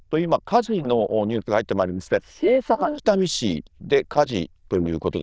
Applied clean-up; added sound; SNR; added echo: neural diffusion model UNIVERSE++.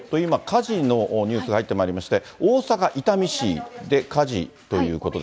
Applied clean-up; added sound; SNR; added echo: none; none; none; none.